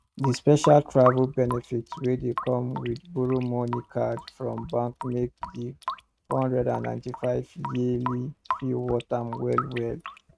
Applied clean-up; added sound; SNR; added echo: neural mask model RNNoise.